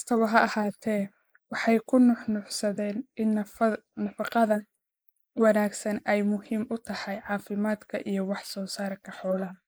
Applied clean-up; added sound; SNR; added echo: neural mask model Resemble Enhance denoiser.